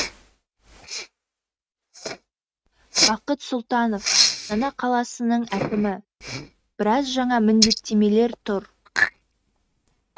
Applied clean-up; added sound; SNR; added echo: neural mask model RNNoise.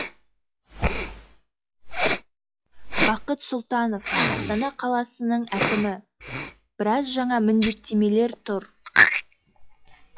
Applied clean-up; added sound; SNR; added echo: classical method log-MMSE.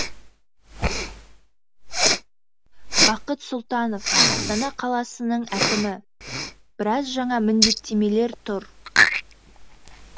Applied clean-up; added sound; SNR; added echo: none; Respiratory sounds; -2 dB; none.